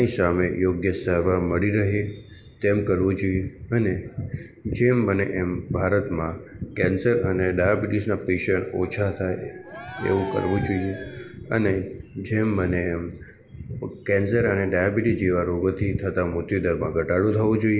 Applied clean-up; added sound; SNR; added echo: none; Cheering; 14 dB; reverberation time 1.1 s.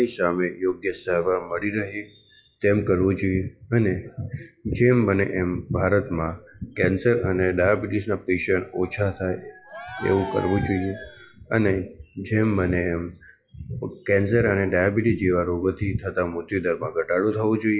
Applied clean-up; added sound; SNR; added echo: classical method WPE with log-MMSE.